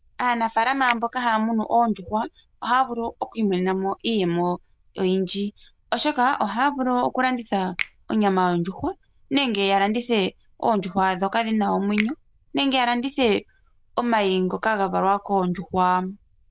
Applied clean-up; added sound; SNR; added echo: neural diffusion model UNIVERSE++.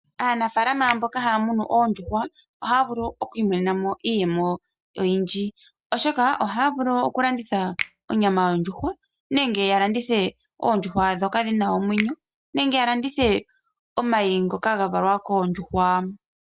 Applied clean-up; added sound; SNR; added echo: none; Finger snapping; 16 dB; none.